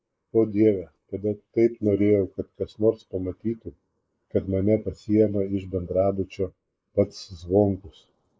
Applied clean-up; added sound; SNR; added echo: neural mask model Resemble Enhance denoiser.